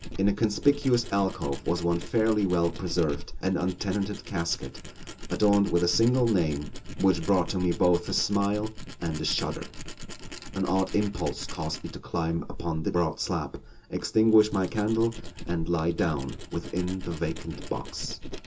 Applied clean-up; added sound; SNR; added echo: none; Tools; 10 dB; reverberation time 0.2 s.